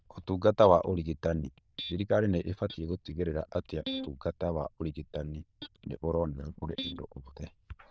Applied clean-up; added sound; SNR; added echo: neural diffusion model UNIVERSE++.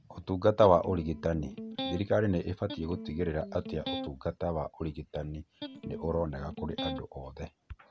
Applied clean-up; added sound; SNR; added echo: none; Electric guitar; 10 dB; none.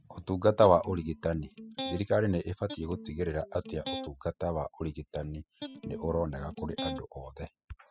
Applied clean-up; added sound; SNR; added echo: classical method spectral subtraction.